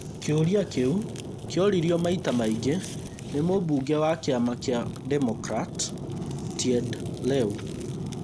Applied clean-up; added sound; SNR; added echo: none; Fire; 8 dB; none.